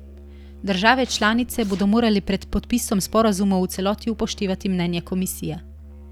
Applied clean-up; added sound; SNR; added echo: none; Musical instrument + Scratching (performance technique); 18 dB; none.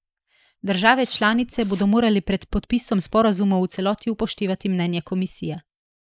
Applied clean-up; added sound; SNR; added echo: neural mask model Resemble Enhance denoiser.